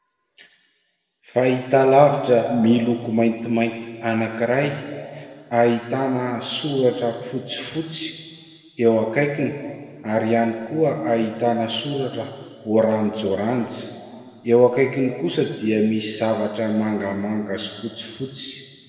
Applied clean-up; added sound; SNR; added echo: none; none; none; reverberation time 1.9 s.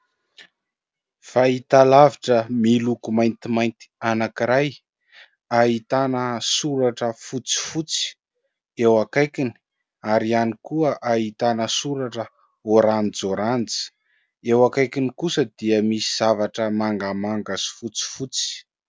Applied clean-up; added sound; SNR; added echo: none; none; none; none.